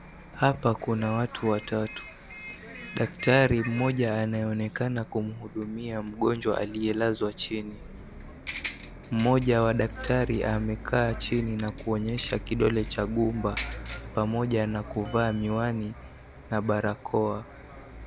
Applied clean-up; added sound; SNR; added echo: none; Bus; 12 dB; none.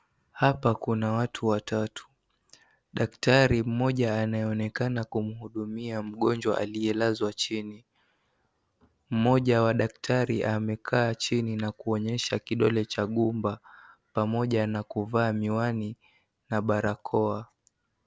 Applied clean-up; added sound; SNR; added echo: none; none; none; none.